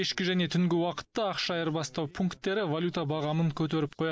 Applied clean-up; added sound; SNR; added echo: none; none; none; none.